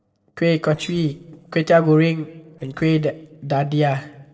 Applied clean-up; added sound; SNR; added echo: neural separator model SepFormer DNS4.